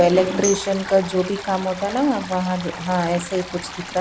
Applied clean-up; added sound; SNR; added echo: none; Tambourine + Stream; 12 dB; none.